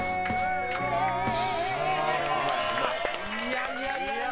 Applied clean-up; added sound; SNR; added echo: none; none; none; none.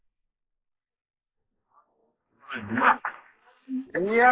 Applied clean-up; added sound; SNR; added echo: neural mask model Resemble Enhance denoiser.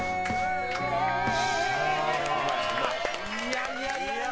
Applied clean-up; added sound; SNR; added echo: none; Wind instrument, woodwind instrument; 7 dB; none.